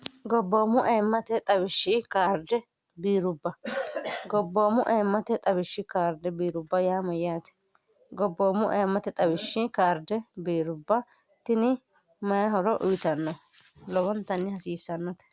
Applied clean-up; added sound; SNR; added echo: none; none; none; none.